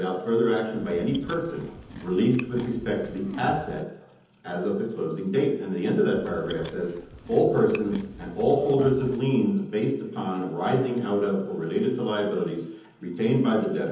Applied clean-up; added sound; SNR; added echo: none; Chewing, mastication; 14 dB; reverberation time 1.3 s.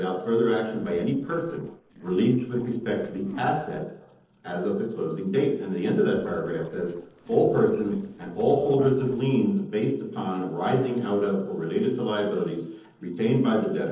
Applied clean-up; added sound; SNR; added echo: neural separator model SepFormer DNS4.